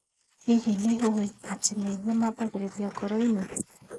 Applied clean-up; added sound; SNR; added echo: neural mask model Resemble Enhance denoiser.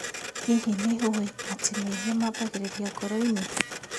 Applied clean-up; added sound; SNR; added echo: none; Printer; 7 dB; none.